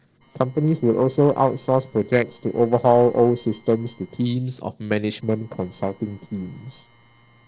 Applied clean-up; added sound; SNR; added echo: neural separator model SepFormer DNS4.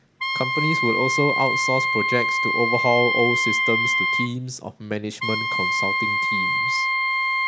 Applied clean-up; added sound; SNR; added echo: none; Wind instrument, woodwind instrument; -3 dB; none.